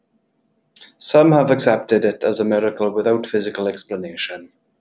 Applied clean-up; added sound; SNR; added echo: none; none; none; none.